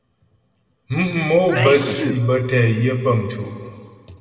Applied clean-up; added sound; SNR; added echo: none; Sneeze; 7 dB; reverberation time 2.0 s.